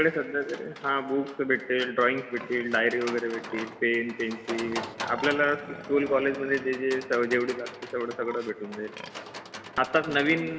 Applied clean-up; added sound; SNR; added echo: none; Livestock, farm animals, working animals; 13 dB; reverberation time 1.7 s.